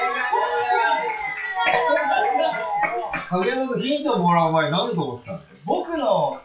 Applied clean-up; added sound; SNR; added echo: classical method WPE with log-MMSE.